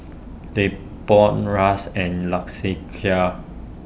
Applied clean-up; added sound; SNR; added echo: none; none; none; none.